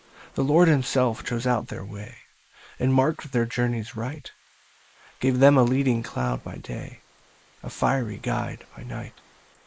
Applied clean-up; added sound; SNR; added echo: neural mask model Resemble Enhance denoiser.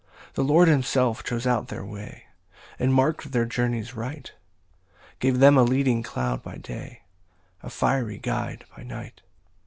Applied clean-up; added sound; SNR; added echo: none; none; none; none.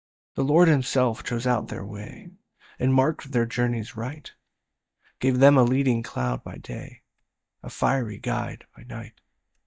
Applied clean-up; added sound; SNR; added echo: neural mask model DeepFilterNet 3.